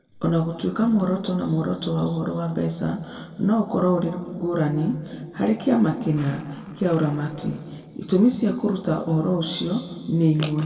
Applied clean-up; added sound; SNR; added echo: neural separator model SepFormer DNS4.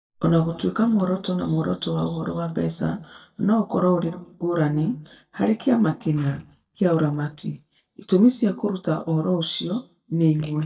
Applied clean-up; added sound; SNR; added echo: neural mask model DeepFilterNet 3.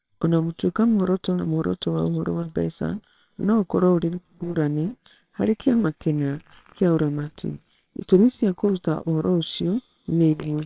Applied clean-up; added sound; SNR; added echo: neural separator model SepFormer WHAMR!.